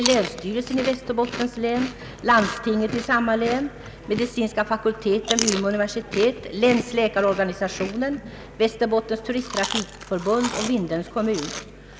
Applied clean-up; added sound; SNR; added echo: none; Chewing, mastication; 10 dB; none.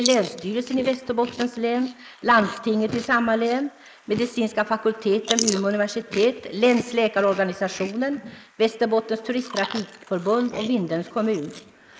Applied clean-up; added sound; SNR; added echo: neural mask model Resemble Enhance denoiser.